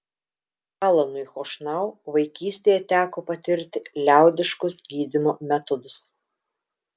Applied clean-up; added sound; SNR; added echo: none; none; none; none.